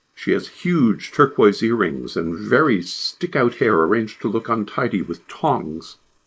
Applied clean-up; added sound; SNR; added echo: neural mask model Resemble Enhance denoiser.